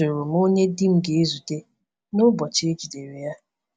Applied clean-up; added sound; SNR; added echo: none; none; none; none.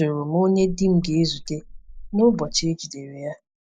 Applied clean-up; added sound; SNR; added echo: neural mask model Resemble Enhance denoiser.